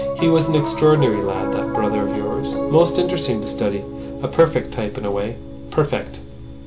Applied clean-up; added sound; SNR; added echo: none; Piano; 5 dB; none.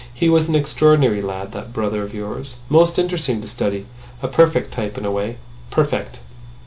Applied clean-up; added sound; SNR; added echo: none; none; none; none.